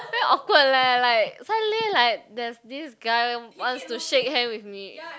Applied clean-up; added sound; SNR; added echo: none; none; none; none.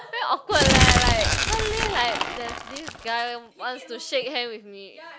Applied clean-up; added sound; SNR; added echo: none; Crumpling, crinkling; -4 dB; none.